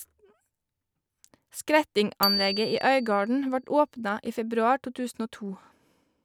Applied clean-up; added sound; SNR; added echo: none; Bicycle bell; 7 dB; none.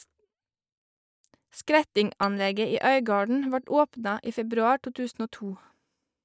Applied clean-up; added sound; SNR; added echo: neural mask model DeepFilterNet 3.